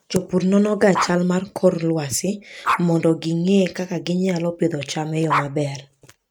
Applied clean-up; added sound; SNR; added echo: neural mask model RNNoise.